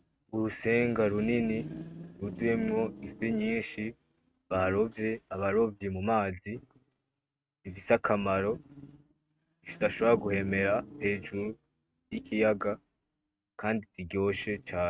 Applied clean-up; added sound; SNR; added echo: neural mask model RNNoise.